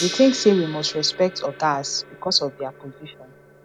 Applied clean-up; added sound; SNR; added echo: none; Gong; 13 dB; none.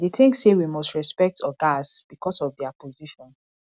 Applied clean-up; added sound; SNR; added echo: none; none; none; none.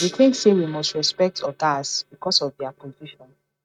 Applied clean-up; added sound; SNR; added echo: neural mask model RNNoise.